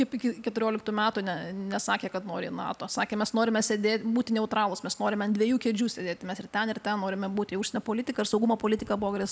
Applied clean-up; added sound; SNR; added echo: none; none; none; none.